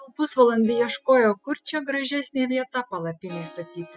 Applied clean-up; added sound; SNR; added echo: classical method spectral subtraction.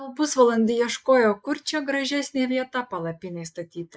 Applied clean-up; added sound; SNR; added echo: neural mask model Resemble Enhance denoiser.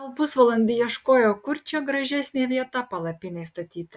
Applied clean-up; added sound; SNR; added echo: none; none; none; none.